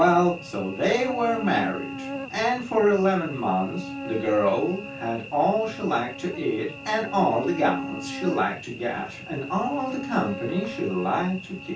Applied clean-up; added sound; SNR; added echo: none; Cricket / Buzz; 11 dB; reverberation time 0.2 s.